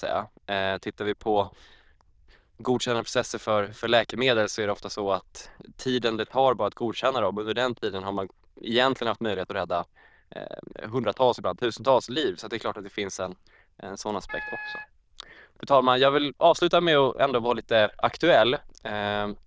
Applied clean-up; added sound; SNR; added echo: neural diffusion model UNIVERSE++.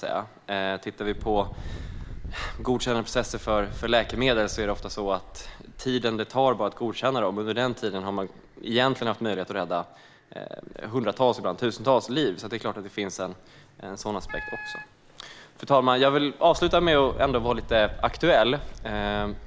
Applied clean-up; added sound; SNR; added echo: none; Engine + Wind instrument, woodwind instrument; 14 dB; none.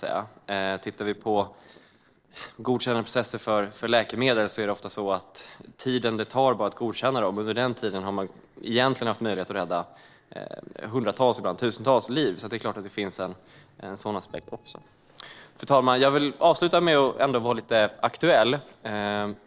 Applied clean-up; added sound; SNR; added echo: neural separator model SepFormer DNS4.